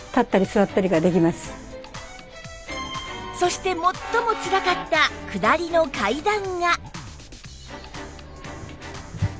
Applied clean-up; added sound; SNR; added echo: none; Train; 16 dB; none.